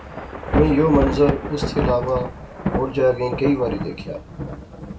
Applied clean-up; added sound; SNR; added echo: none; Thunder / Rain; 4 dB; reverberation time 0.2 s.